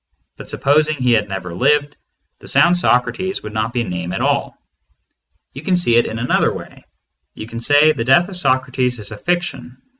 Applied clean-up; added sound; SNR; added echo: none; none; none; none.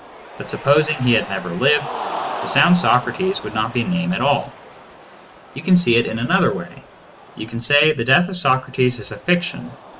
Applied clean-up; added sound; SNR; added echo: none; Cheering; 14 dB; reverberation time 0.3 s.